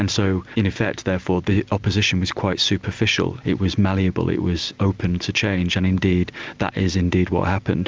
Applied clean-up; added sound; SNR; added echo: none; none; none; none.